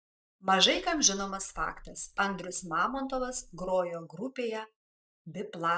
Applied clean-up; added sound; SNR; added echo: neural mask model DeepFilterNet 3.